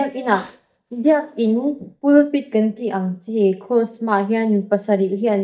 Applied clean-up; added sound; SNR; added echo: neural mask model DeepFilterNet 3.